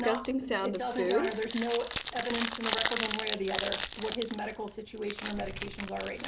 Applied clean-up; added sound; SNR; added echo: none; Crumpling, crinkling; -4 dB; none.